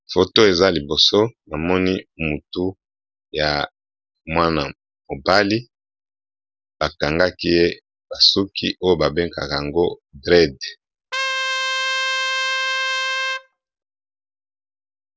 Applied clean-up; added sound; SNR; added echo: none; Trumpet; 2 dB; none.